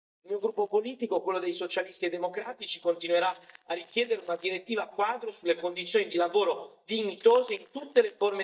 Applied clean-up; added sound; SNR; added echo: neural mask model DeepFilterNet 3.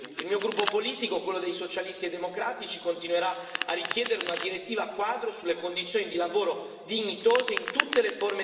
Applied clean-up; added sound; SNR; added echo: none; Domestic sounds, home sounds; 8 dB; reverberation time 2.0 s.